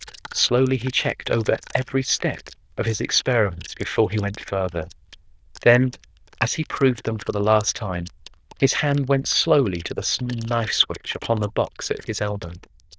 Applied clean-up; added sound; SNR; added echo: neural diffusion model UNIVERSE++.